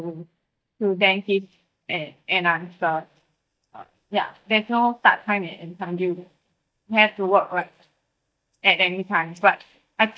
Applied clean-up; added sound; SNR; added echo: neural mask model DeepFilterNet 3.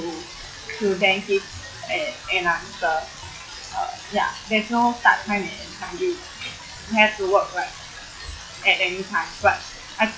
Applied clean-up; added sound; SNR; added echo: classical method log-MMSE.